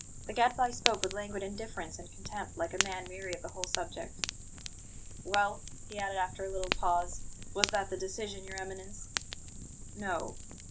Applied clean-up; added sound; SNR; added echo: none; Fire; 3 dB; none.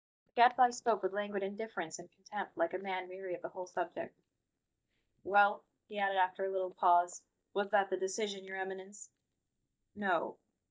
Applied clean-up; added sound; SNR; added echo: neural mask model DeepFilterNet 3.